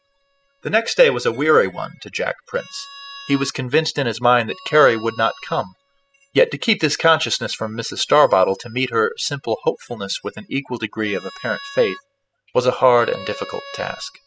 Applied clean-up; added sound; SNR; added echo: classical method spectral subtraction.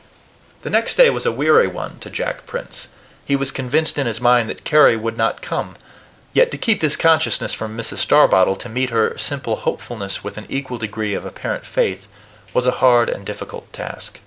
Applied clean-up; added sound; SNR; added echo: none; none; none; none.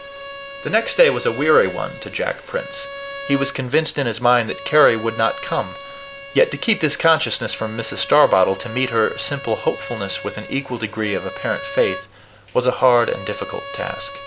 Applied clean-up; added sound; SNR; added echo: none; Bowed string instrument; 13 dB; none.